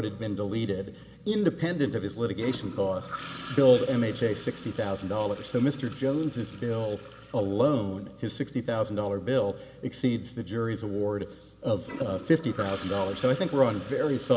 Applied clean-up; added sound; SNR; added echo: none; Toilet flush / Gurgling; 18 dB; none.